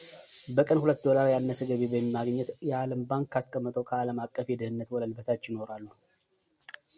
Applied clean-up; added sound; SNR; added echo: none; none; none; none.